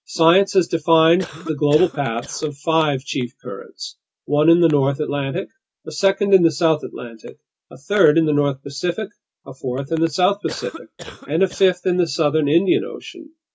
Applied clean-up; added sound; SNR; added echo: none; Cough; 17 dB; none.